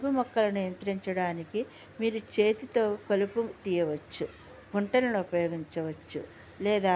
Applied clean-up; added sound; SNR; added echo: none; none; none; none.